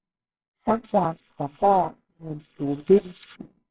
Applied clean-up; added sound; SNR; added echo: neural separator model SepFormer WHAMR!.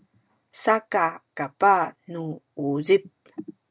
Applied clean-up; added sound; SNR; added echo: none; none; none; none.